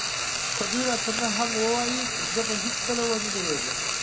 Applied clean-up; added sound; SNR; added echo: none; Frying (food); -2 dB; reverberation time 1.9 s.